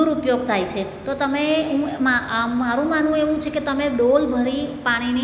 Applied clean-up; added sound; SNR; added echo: none; none; none; none.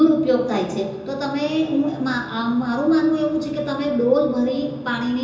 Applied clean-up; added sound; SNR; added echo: none; none; none; reverberation time 0.7 s.